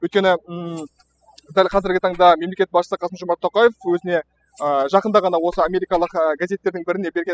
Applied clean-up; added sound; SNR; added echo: classical method spectral subtraction.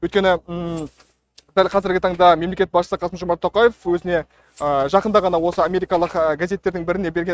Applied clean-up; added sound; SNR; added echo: neural mask model RNNoise.